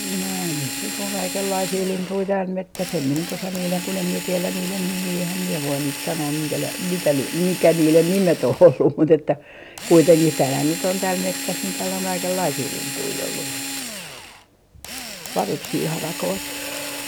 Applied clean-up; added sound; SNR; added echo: none; Drill; 8 dB; none.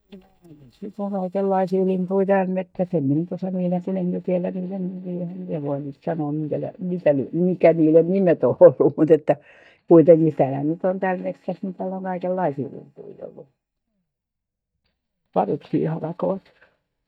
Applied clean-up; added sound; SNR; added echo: neural mask model DeepFilterNet 3.